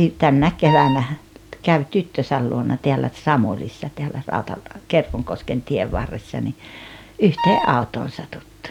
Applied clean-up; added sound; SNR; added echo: none; Wind instrument, woodwind instrument; 3 dB; none.